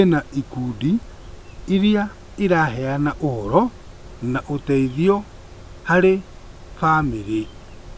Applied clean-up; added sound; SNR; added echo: none; Mechanisms; 17 dB; none.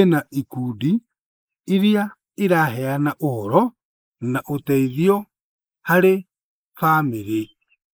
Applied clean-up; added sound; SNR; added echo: neural mask model Resemble Enhance denoiser.